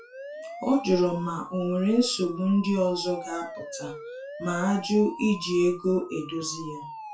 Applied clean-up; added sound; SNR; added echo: classical method WPE with log-MMSE.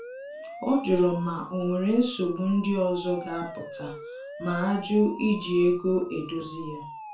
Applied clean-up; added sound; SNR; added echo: none; Siren; 15 dB; reverberation time 0.3 s.